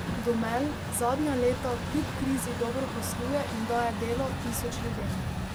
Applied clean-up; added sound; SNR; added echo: none; Truck; 3 dB; none.